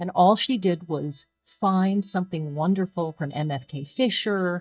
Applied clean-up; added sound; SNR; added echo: neural mask model DeepFilterNet 3.